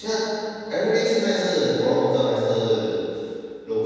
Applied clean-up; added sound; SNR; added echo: none; none; none; reverberation time 2.1 s.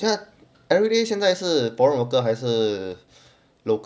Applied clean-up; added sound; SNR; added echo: none; none; none; none.